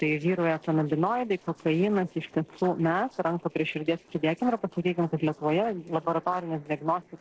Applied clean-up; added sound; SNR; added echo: neural separator model SepFormer DNS4.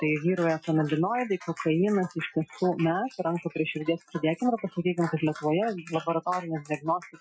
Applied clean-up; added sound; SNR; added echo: classical method Wiener filter.